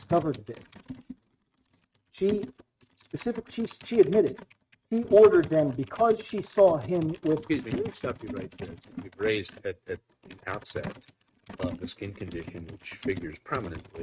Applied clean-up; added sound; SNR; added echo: neural mask model RNNoise.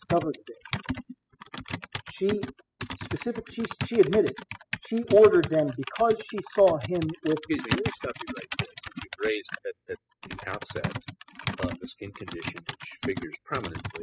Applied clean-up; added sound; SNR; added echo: classical method spectral subtraction.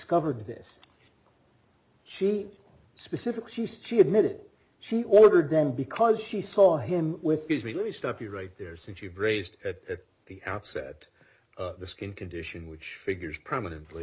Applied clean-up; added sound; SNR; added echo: none; none; none; none.